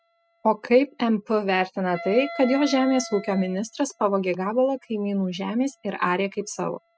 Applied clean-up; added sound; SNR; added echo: classical method spectral subtraction.